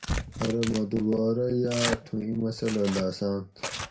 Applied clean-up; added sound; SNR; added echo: none; Tearing; 8 dB; reverberation time 0.2 s.